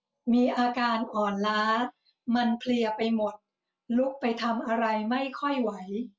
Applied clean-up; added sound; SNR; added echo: none; none; none; none.